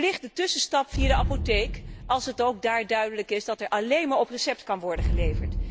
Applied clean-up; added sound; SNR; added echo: none; Explosion; 4 dB; none.